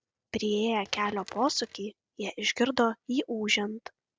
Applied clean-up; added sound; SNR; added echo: neural separator model SepFormer DNS4.